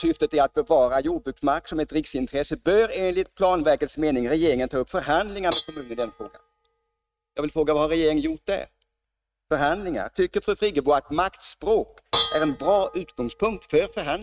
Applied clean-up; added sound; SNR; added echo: neural mask model RNNoise.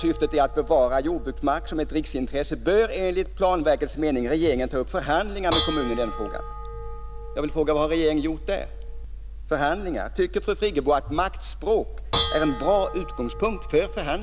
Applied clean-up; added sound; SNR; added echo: none; Dishes, pots, and pans / Bell; 6 dB; none.